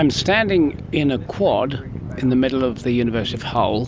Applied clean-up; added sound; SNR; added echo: none; none; none; none.